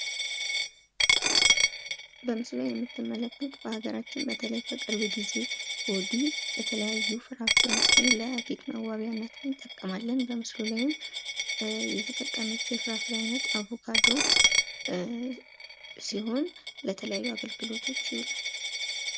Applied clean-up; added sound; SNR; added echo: none; Coin (dropping); -4 dB; none.